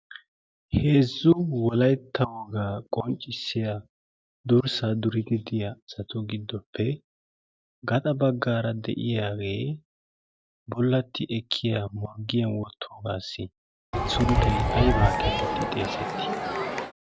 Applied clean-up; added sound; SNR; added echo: none; Crowd; -2 dB; none.